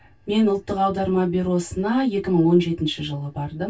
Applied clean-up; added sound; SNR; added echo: none; none; none; reverberation time 0.1 s.